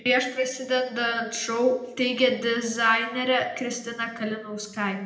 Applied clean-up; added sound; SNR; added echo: none; none; none; reverberation time 0.7 s.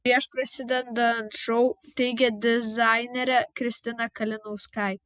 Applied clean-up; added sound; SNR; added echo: none; none; none; none.